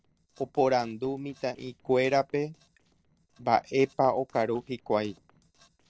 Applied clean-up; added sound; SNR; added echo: neural separator model SepFormer DNS4.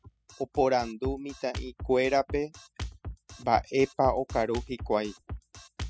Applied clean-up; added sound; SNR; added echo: classical method spectral subtraction.